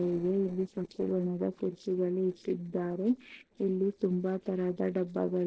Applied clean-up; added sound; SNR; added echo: neural separator model SepFormer DNS4.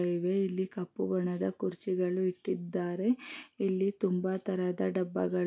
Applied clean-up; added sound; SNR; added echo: none; none; none; none.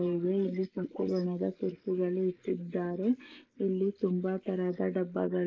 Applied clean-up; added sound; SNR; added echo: neural mask model Resemble Enhance denoiser.